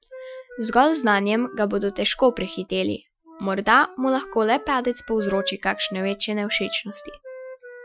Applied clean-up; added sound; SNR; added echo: classical method Wiener filter.